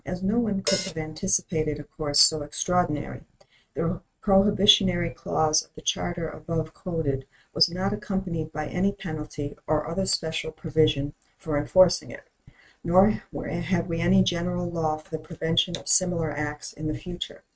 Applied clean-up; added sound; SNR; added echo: neural mask model RNNoise.